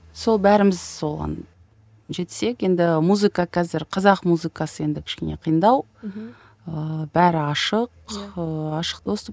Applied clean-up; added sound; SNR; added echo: none; none; none; none.